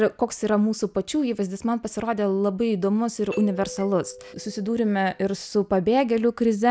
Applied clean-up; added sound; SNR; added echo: none; Doorbell; 18 dB; none.